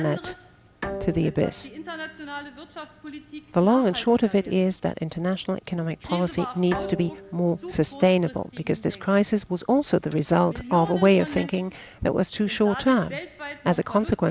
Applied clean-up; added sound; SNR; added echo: none; Bowed string instrument; 17 dB; none.